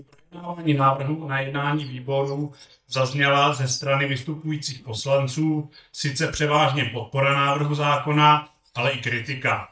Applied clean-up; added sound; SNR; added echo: neural mask model DeepFilterNet 3.